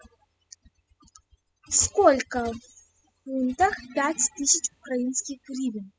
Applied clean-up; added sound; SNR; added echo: classical method spectral subtraction.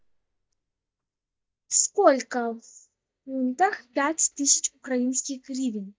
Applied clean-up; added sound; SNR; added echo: neural mask model DeepFilterNet 3.